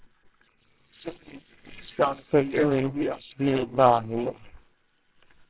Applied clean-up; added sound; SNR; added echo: neural separator model SepFormer WHAMR!.